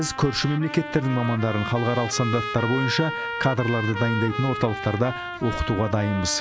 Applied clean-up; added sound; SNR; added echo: none; Trumpet; 7 dB; none.